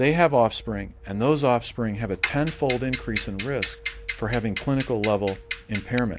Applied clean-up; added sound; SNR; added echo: none; Clock; 5 dB; none.